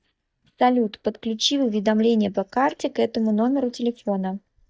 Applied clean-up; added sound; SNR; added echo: neural mask model DeepFilterNet 3.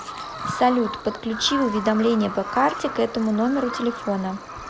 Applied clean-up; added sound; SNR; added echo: none; Bird vocalization, bird call, bird song; 9 dB; none.